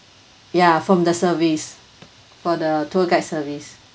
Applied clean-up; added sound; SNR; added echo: none; none; none; none.